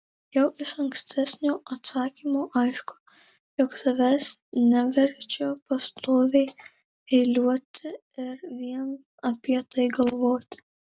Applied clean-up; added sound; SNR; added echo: none; none; none; none.